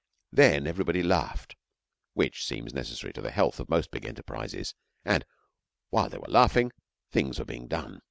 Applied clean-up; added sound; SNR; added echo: none; none; none; none.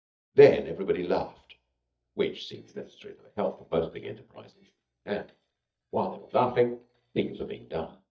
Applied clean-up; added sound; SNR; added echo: neural mask model DeepFilterNet 3.